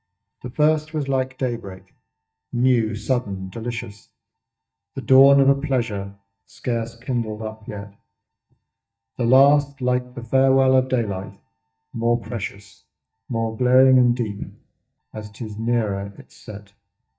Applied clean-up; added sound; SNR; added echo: neural mask model DeepFilterNet 3.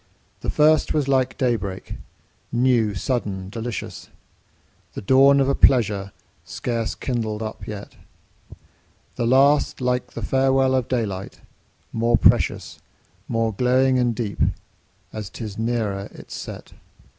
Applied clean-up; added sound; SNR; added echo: none; none; none; none.